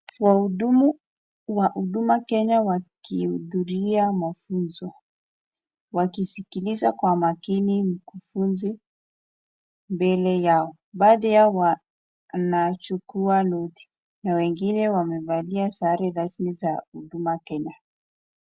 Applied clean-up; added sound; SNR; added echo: none; none; none; none.